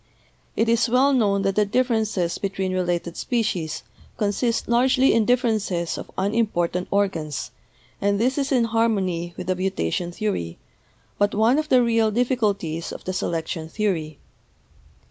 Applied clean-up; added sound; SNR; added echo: none; none; none; none.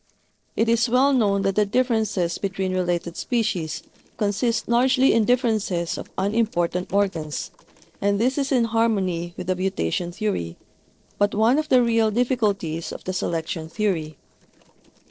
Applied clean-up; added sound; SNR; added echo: neural separator model SepFormer DNS4.